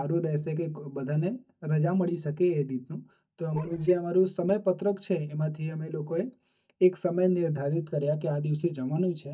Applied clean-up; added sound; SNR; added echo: neural mask model DeepFilterNet 3.